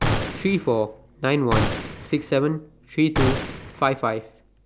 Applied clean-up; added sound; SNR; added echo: none; Gunshot, gunfire; 4 dB; none.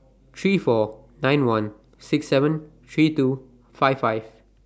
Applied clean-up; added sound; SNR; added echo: none; none; none; none.